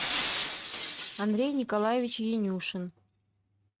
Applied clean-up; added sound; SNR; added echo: neural mask model RNNoise.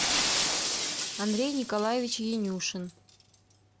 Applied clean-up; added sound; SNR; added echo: none; Shatter; 0 dB; none.